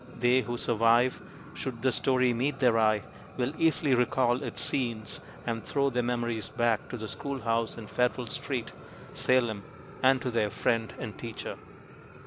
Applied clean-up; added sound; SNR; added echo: none; Fire; 16 dB; none.